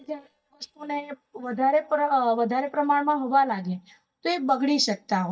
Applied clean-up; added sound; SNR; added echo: neural mask model DeepFilterNet 3.